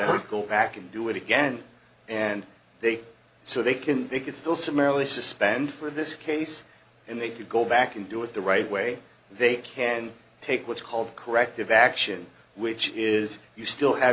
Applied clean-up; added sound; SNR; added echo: none; none; none; none.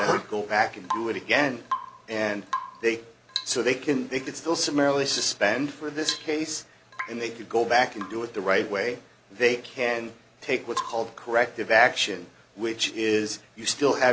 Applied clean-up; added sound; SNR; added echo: none; Drip / Water tap, faucet / Rain; 14 dB; none.